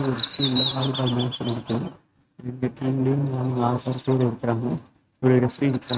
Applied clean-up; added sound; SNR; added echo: neural mask model RNNoise.